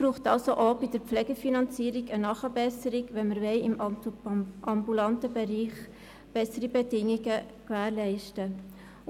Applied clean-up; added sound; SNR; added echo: none; none; none; none.